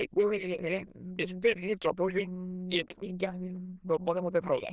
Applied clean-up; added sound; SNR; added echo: neural diffusion model UNIVERSE++.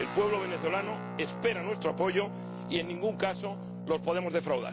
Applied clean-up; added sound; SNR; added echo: none; Guitar; 7 dB; none.